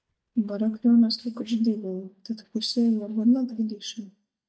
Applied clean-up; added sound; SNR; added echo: neural mask model DeepFilterNet 3.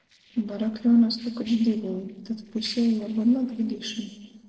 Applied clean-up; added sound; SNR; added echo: neural separator model SepFormer DNS4.